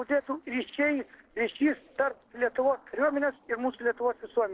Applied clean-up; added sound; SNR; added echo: neural separator model SepFormer DNS4.